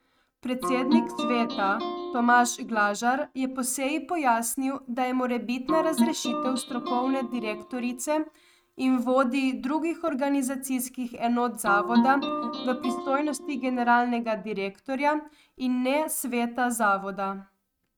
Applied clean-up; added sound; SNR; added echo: neural mask model RNNoise.